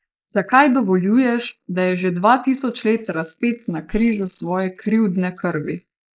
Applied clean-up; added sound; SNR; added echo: neural mask model Resemble Enhance denoiser.